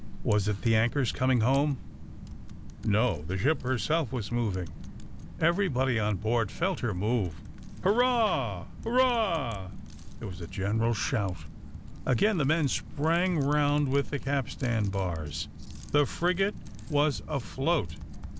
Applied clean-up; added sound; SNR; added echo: none; Typing; 10 dB; none.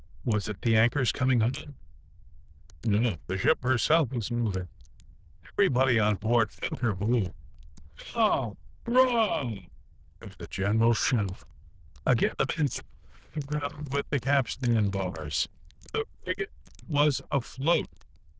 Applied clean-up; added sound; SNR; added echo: neural diffusion model UNIVERSE++.